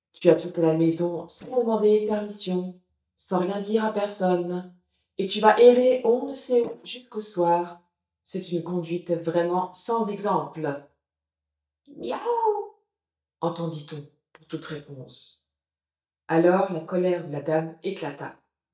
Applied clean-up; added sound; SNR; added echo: neural mask model DeepFilterNet 3.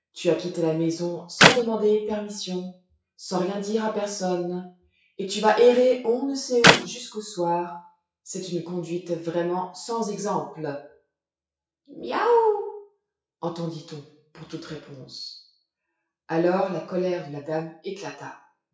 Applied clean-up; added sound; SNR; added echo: classical method WPE with log-MMSE.